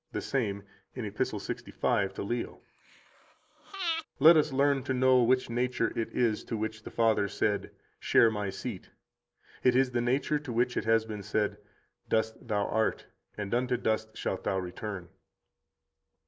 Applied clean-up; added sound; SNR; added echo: none; Breathing; 10 dB; none.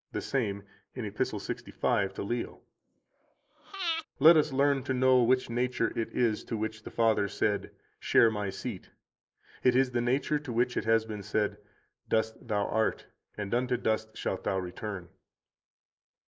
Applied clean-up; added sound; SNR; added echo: neural mask model Resemble Enhance denoiser.